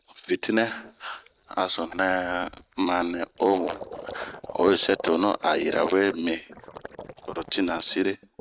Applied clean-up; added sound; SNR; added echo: neural mask model RNNoise.